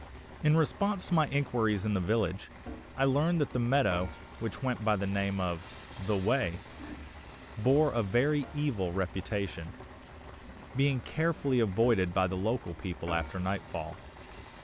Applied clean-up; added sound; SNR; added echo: none; Frying (food) / Dishes, pots, and pans; 14 dB; none.